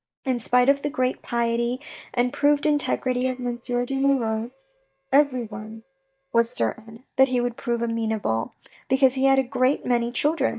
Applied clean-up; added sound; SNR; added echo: neural mask model DeepFilterNet 3.